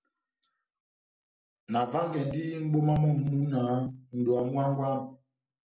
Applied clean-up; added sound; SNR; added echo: none; none; none; none.